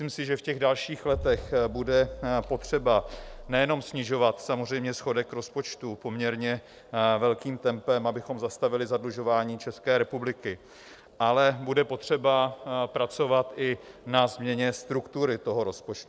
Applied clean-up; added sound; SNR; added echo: none; Explosion; 14 dB; none.